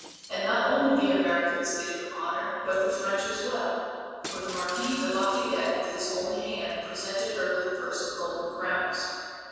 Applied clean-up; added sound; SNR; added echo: none; Shatter; 18 dB; reverberation time 2.1 s.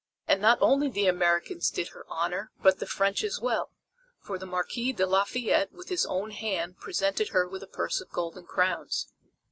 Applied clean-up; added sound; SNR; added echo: none; none; none; none.